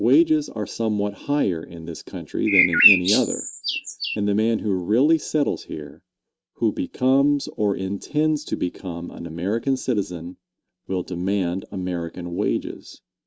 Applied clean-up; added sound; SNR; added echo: neural mask model RNNoise.